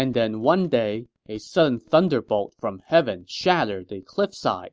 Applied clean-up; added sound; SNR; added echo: none; none; none; none.